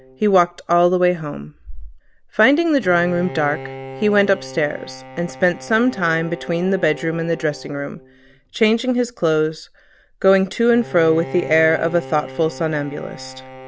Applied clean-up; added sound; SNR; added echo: none; Bowed string instrument; 17 dB; none.